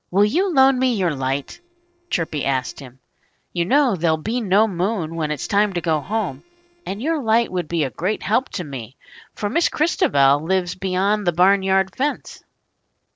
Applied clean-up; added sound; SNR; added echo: neural separator model SepFormer DNS4.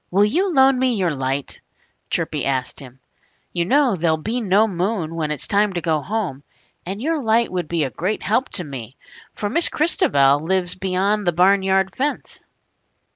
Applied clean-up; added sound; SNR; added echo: none; none; none; none.